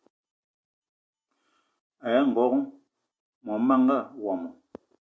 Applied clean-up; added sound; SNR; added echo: none; none; none; none.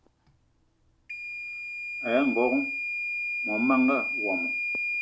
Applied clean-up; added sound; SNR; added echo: none; Microwave oven / Alarm; 2 dB; none.